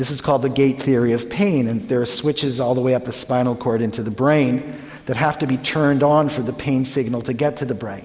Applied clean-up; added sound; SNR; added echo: none; none; none; none.